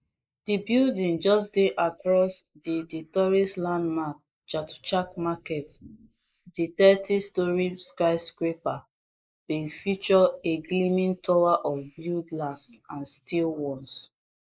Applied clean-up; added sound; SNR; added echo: neural mask model Resemble Enhance denoiser.